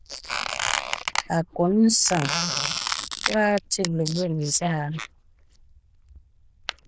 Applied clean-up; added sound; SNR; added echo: neural diffusion model UNIVERSE++.